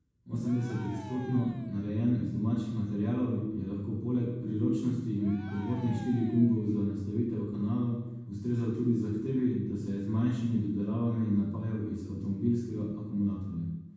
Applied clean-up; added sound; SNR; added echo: none; Cheering; 20 dB; reverberation time 1.1 s.